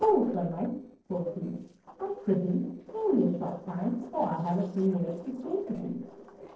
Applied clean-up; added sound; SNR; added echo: neural separator model SepFormer DNS4.